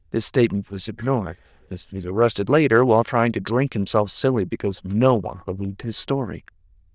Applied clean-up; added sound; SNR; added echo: neural diffusion model UNIVERSE++.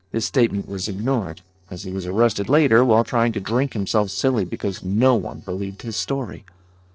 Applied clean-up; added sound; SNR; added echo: neural separator model SepFormer DNS4.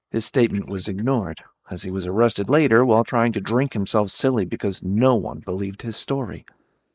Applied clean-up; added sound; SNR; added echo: neural mask model Resemble Enhance denoiser.